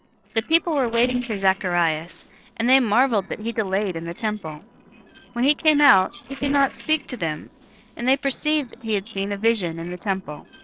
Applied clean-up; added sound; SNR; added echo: neural separator model SepFormer DNS4.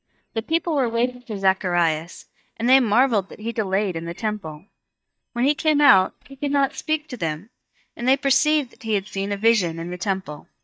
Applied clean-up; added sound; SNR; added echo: neural mask model DeepFilterNet 3.